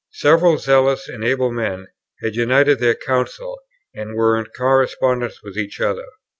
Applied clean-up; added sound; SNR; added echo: none; none; none; none.